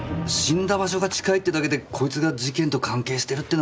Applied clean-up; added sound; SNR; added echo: none; none; none; none.